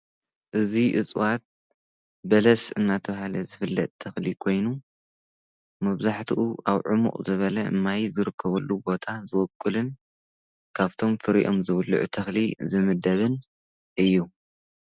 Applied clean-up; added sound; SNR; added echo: none; none; none; none.